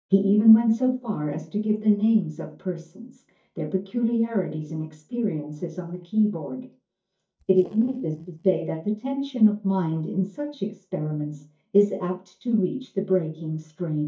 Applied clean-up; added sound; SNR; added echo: neural mask model DeepFilterNet 3.